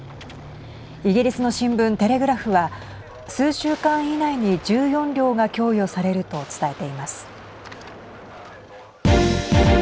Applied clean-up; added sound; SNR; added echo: none; none; none; none.